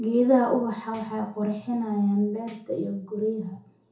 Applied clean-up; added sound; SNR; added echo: none; Tambourine; 19 dB; reverberation time 0.6 s.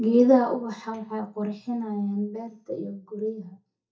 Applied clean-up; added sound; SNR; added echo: neural mask model DeepFilterNet 3.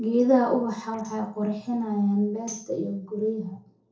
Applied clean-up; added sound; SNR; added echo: neural separator model SepFormer DNS4.